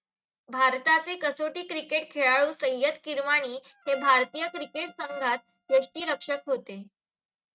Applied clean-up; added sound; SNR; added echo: neural mask model RNNoise.